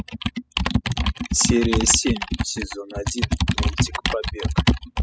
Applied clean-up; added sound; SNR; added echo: classical method spectral subtraction.